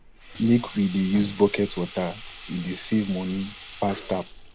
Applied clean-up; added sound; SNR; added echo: none; Sink (filling or washing); 12 dB; none.